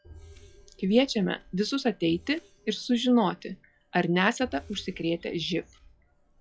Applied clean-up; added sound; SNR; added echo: classical method log-MMSE.